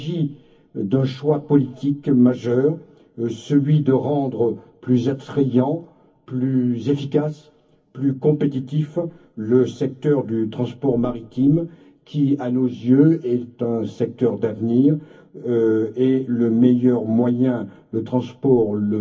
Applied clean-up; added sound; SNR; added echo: none; none; none; reverberation time 0.3 s.